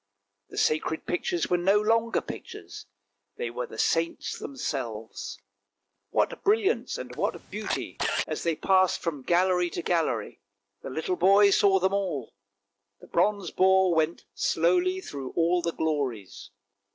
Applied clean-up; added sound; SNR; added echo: neural separator model SepFormer DNS4.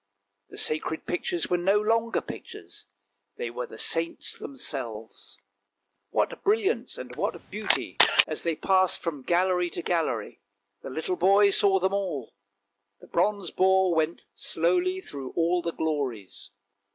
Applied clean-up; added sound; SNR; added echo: none; Camera; -2 dB; none.